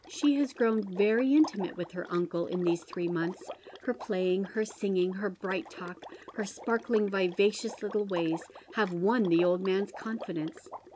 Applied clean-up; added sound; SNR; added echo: none; Water / Liquid; 17 dB; none.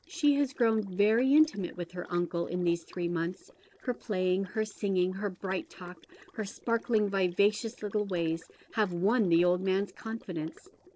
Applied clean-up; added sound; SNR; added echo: neural separator model SepFormer DNS4.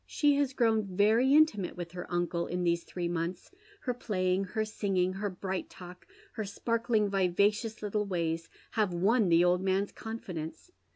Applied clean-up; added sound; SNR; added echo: none; none; none; none.